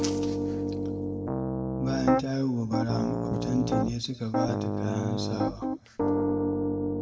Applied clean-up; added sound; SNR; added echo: none; Piano; -4 dB; reverberation time 1.2 s.